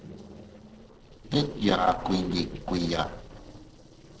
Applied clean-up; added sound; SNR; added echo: neural separator model SepFormer DNS4.